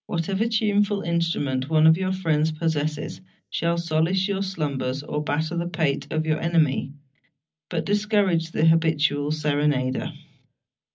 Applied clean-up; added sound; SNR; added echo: none; none; none; reverberation time 0.4 s.